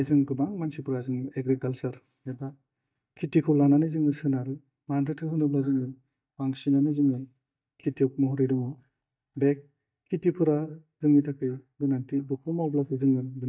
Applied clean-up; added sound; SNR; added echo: neural mask model DeepFilterNet 3.